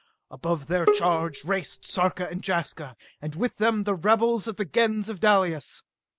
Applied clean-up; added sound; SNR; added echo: none; Bowed string instrument; 4 dB; none.